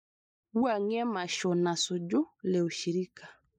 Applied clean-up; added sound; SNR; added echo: neural mask model Resemble Enhance denoiser.